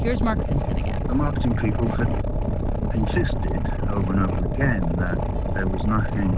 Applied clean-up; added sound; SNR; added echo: none; Boat, Water vehicle; -4 dB; none.